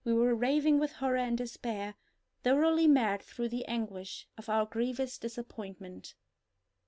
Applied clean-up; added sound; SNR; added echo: none; none; none; none.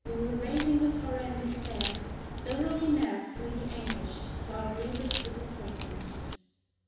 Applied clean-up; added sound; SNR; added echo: none; Crack; 0 dB; reverberation time 1.1 s.